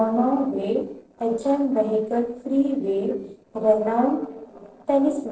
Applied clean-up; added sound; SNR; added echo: neural separator model SepFormer DNS4.